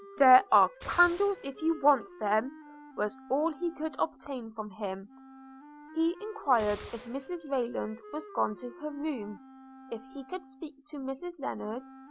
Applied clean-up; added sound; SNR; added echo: none; Wind instrument, woodwind instrument + Gunshot, gunfire; 18 dB; none.